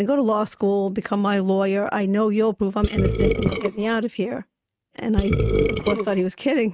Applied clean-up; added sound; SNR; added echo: neural mask model RNNoise.